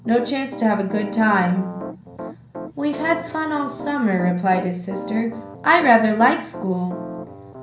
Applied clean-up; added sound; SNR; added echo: none; Piano; 13 dB; reverberation time 0.6 s.